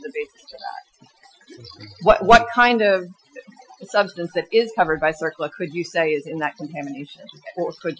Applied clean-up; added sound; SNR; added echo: classical method Wiener filter.